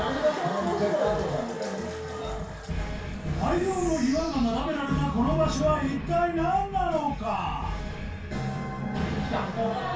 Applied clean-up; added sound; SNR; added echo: none; none; none; reverberation time 0.2 s.